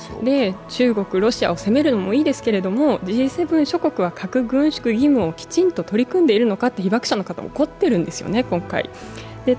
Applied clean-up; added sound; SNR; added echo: none; none; none; none.